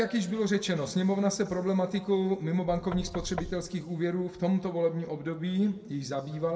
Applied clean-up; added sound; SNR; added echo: none; Knock / Wood; 12 dB; reverberation time 1.0 s.